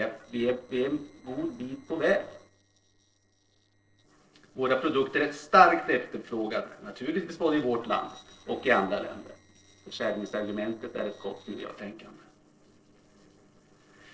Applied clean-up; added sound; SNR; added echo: neural separator model SepFormer DNS4.